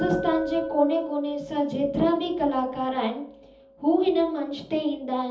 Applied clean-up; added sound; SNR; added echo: none; Glass; 13 dB; reverberation time 0.7 s.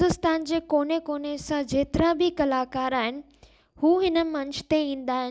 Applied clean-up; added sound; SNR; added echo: none; none; none; none.